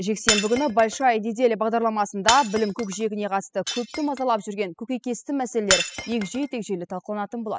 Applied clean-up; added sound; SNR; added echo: classical method spectral subtraction.